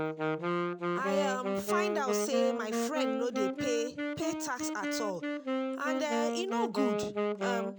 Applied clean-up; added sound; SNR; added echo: none; Wind instrument, woodwind instrument; -2 dB; none.